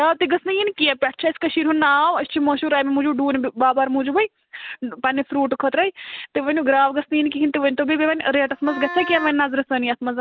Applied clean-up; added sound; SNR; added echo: none; Wind instrument, woodwind instrument; 12 dB; none.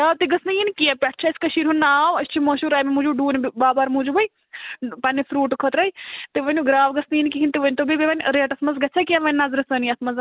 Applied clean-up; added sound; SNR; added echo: none; none; none; none.